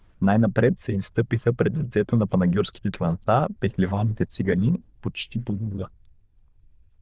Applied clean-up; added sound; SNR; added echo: neural diffusion model UNIVERSE++.